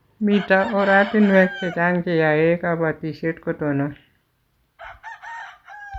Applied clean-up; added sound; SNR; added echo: none; Chicken, rooster; 17 dB; none.